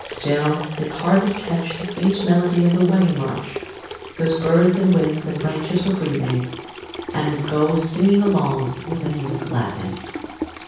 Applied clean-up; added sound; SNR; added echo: none; Sink (filling or washing) / Water tap, faucet; 11 dB; reverberation time 0.7 s.